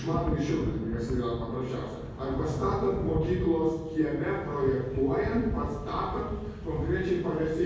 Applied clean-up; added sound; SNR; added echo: none; Thunder / Rain; 7 dB; reverberation time 1.3 s.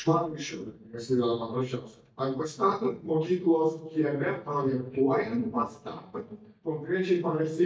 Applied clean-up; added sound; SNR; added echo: neural mask model DeepFilterNet 3.